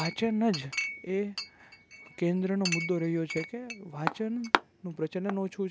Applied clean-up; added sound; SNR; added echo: none; Chink, clink; 5 dB; none.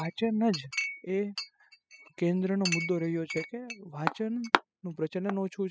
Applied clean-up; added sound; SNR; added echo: classical method spectral subtraction.